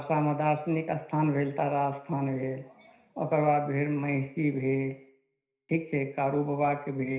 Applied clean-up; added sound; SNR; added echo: none; none; none; reverberation time 0.5 s.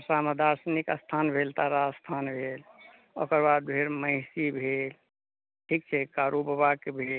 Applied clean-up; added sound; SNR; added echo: none; none; none; none.